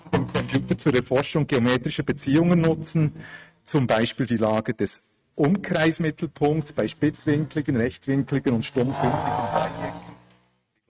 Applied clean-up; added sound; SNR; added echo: neural mask model RNNoise.